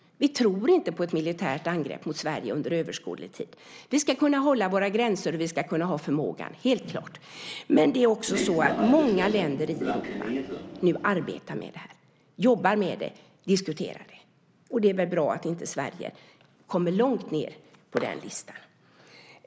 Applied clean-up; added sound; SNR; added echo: none; Train; 4 dB; none.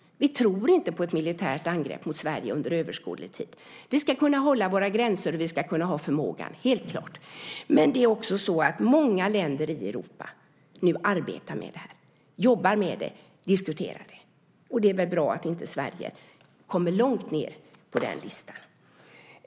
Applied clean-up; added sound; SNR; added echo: none; none; none; none.